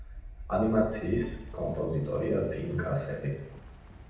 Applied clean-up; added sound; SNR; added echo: none; Wind; 14 dB; reverberation time 0.8 s.